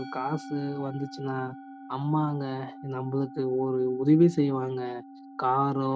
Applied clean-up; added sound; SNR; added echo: none; Musical instrument; 16 dB; none.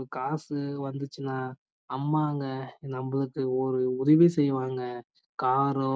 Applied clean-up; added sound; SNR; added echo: none; none; none; none.